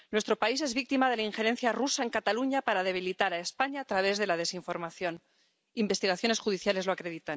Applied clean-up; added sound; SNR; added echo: none; none; none; none.